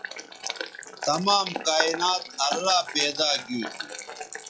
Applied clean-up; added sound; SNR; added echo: classical method log-MMSE.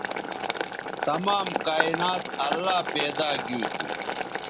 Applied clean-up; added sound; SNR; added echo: none; Boiling; 2 dB; none.